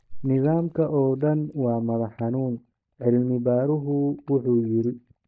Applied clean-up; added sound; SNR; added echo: neural mask model DeepFilterNet 3.